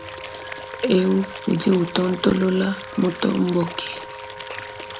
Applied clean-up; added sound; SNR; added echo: none; Wind instrument, woodwind instrument + Stream / Liquid; 12 dB; none.